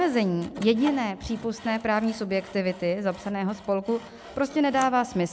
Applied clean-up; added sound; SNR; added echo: none; Sawing; 18 dB; none.